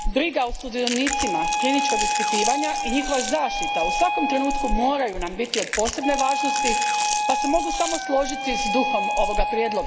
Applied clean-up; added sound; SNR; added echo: none; Wind instrument, woodwind instrument + Chewing, mastication; 0 dB; none.